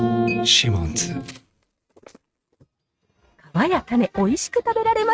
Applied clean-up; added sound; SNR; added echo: neural mask model RNNoise.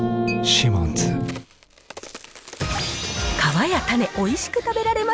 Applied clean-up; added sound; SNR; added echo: none; Chink, clink + Crack; 19 dB; none.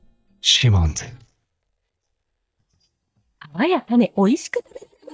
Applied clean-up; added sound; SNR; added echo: neural mask model DeepFilterNet 3.